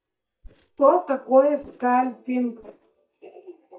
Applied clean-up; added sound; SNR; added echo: neural mask model DeepFilterNet 3.